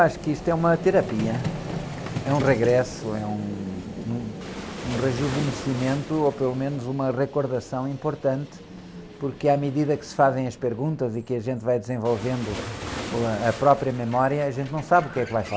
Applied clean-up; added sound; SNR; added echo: none; Waves, surf + Vehicle; 10 dB; none.